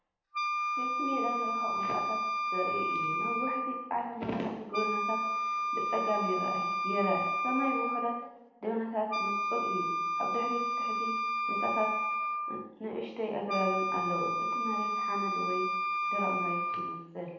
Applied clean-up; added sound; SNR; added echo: none; Wind instrument, woodwind instrument; -3 dB; reverberation time 0.9 s.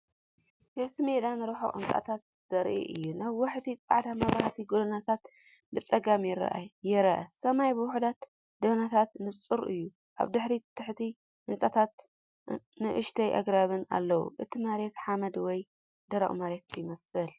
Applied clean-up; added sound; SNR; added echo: none; none; none; none.